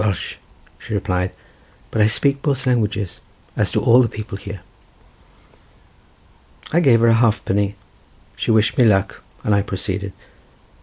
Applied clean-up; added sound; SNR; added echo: none; none; none; none.